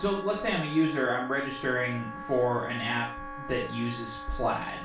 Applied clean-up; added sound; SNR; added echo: none; Wind instrument, woodwind instrument; 11 dB; reverberation time 0.3 s.